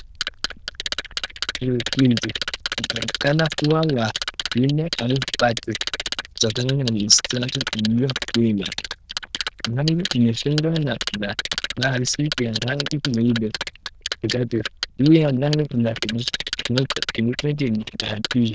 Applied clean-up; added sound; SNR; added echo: neural diffusion model UNIVERSE++.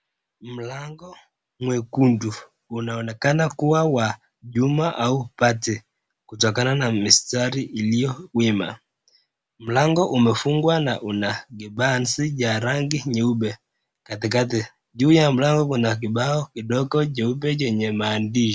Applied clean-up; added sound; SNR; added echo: none; none; none; none.